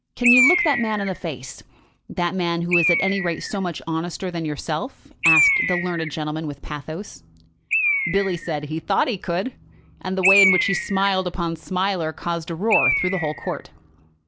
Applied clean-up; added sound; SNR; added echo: none; Bird; 1 dB; none.